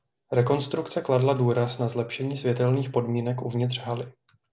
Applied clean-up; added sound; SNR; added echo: none; none; none; none.